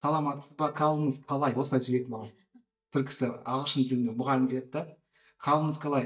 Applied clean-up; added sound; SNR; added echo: neural mask model DeepFilterNet 3.